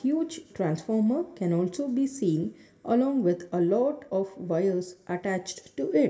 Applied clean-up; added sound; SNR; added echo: none; none; none; reverberation time 0.7 s.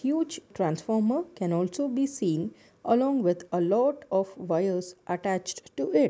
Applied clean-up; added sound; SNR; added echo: none; none; none; none.